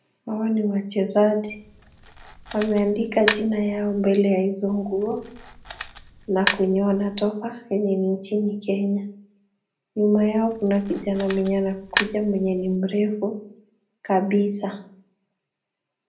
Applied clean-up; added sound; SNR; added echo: none; Camera; 10 dB; reverberation time 0.4 s.